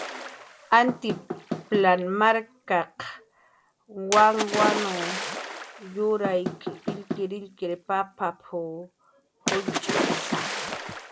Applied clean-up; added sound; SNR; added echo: none; Splash, splatter + Knock / Wood; 6 dB; none.